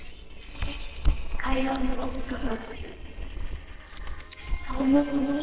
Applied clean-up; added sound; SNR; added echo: neural separator model SepFormer WHAMR!.